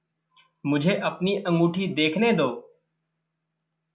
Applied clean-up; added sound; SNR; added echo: none; none; none; none.